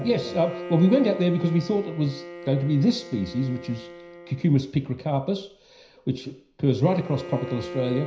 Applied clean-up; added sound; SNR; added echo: none; Bowed string instrument; 14 dB; reverberation time 0.5 s.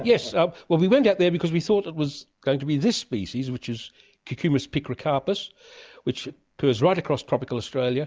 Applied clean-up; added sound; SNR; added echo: none; none; none; none.